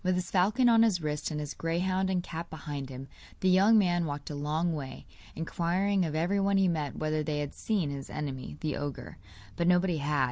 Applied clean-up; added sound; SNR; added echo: none; none; none; none.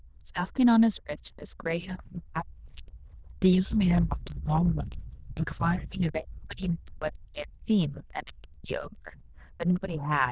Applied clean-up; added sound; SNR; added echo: neural diffusion model UNIVERSE++.